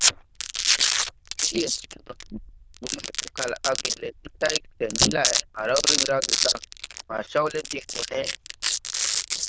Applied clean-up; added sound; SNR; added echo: neural diffusion model UNIVERSE++.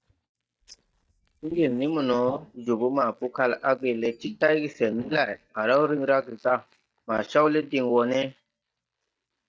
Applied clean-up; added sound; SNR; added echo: neural mask model DeepFilterNet 3.